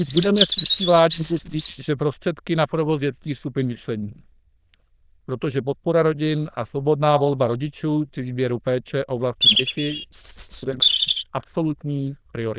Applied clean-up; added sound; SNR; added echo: neural diffusion model UNIVERSE++.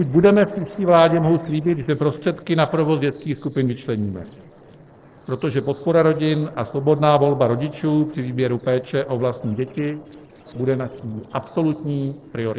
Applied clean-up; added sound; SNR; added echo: neural separator model SepFormer DNS4.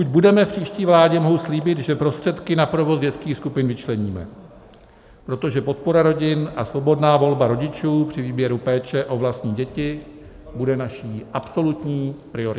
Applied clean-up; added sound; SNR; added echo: none; none; none; none.